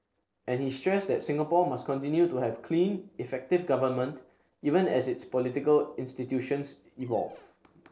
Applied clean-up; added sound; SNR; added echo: neural separator model SepFormer DNS4.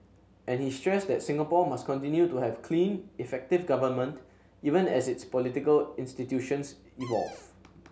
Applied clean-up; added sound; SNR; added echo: none; Cupboard open or close; 19 dB; none.